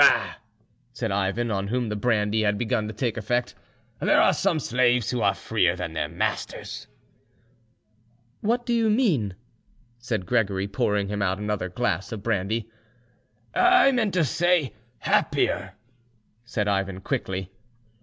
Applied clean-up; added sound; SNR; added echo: none; none; none; none.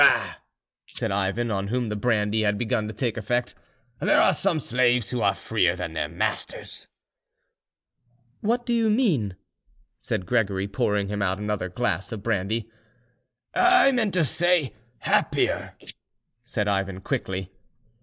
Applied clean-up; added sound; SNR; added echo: neural mask model Resemble Enhance denoiser.